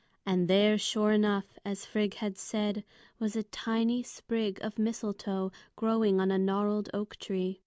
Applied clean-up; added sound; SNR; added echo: none; none; none; none.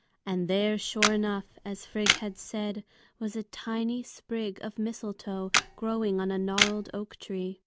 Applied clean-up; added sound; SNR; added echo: none; Camera; -1 dB; none.